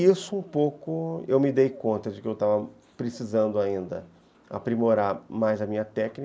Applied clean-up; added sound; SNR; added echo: none; none; none; none.